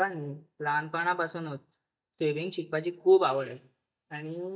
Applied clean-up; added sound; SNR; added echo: neural mask model DeepFilterNet 3.